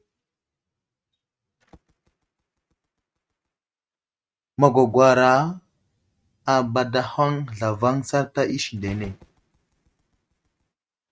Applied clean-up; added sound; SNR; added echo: neural mask model RNNoise.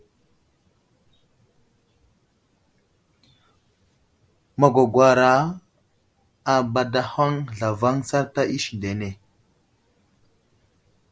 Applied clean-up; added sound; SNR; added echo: none; none; none; none.